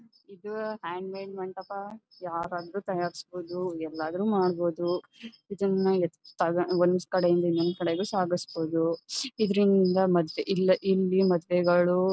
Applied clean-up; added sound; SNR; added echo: none; none; none; none.